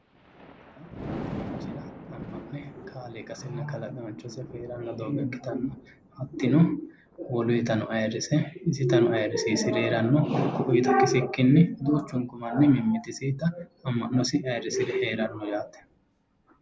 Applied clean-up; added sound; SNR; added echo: none; Thunder; 19 dB; none.